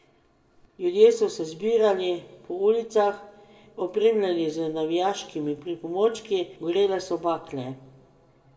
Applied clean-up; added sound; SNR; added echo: none; none; none; reverberation time 0.8 s.